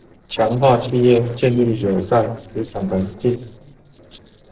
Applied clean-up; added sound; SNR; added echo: neural separator model SepFormer DNS4.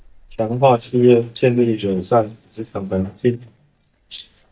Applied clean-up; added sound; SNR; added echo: neural mask model DeepFilterNet 3.